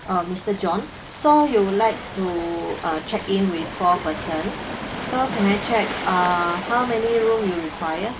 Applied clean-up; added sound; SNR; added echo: none; Waves, surf; 9 dB; none.